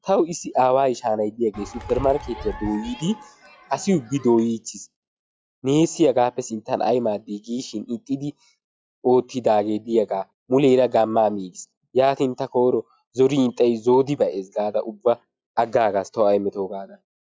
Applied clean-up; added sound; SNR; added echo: classical method log-MMSE.